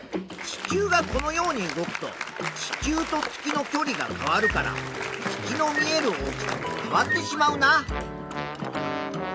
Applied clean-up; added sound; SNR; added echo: none; Applause; 9 dB; none.